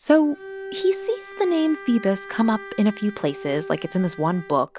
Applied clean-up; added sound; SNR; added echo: none; Bowed string instrument; 15 dB; none.